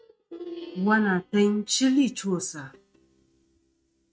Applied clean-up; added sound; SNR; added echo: neural mask model RNNoise.